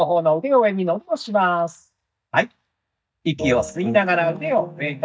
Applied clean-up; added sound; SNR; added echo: neural mask model DeepFilterNet 3.